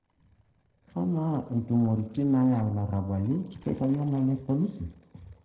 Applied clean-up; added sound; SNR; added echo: neural separator model SepFormer DNS4.